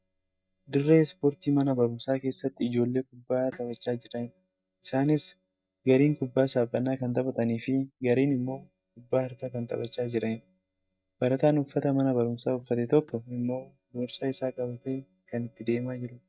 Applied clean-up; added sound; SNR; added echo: neural mask model DeepFilterNet 3.